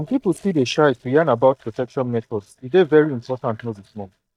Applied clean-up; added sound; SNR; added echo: neural mask model DeepFilterNet 3.